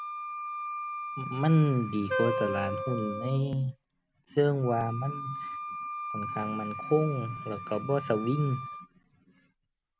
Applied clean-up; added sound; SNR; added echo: none; Wind instrument, woodwind instrument + Wind instrument, woodwind instrument; 6 dB; none.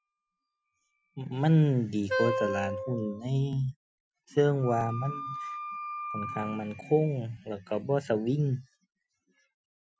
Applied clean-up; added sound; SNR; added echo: classical method Wiener filter.